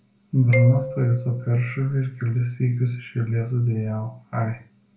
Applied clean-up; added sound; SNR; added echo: none; Marimba, xylophone; 12 dB; reverberation time 0.3 s.